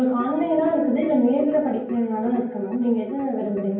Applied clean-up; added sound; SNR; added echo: none; Keyboard (musical); 15 dB; reverberation time 0.9 s.